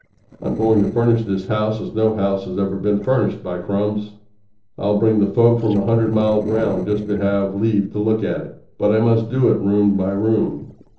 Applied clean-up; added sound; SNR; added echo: neural separator model SepFormer DNS4.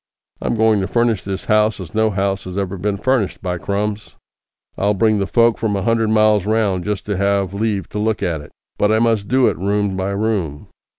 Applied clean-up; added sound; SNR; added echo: none; none; none; none.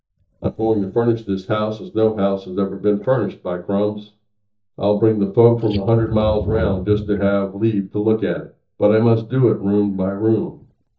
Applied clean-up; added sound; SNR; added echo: neural mask model DeepFilterNet 3.